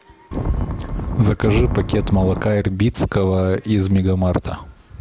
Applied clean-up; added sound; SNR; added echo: none; Wind; 3 dB; none.